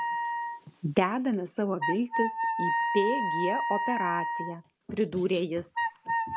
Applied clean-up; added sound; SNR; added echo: none; Wind instrument, woodwind instrument; 1 dB; none.